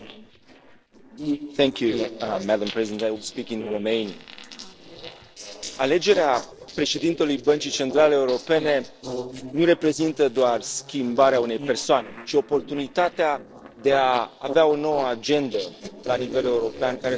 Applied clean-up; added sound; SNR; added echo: neural separator model SepFormer DNS4.